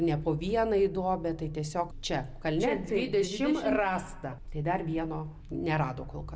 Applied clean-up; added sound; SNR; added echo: none; none; none; none.